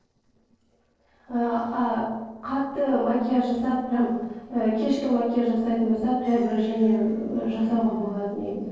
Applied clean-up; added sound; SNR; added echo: neural separator model SepFormer DNS4.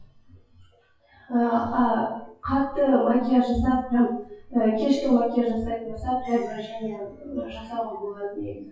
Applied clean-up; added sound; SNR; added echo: classical method WPE with log-MMSE.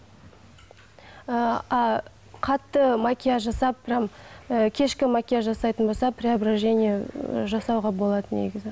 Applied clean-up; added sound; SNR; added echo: none; none; none; none.